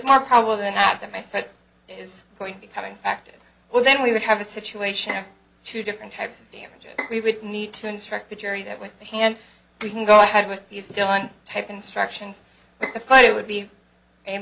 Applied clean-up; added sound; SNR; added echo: none; Bowed string instrument; 14 dB; none.